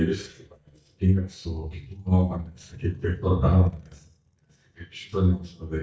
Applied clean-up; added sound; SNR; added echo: neural mask model DeepFilterNet 3.